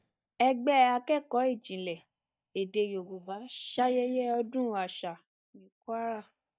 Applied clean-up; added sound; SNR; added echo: neural mask model DeepFilterNet 3.